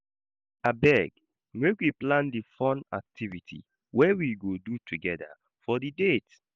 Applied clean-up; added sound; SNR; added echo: none; none; none; none.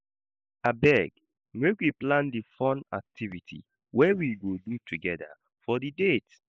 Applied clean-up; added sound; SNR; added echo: neural mask model Resemble Enhance denoiser.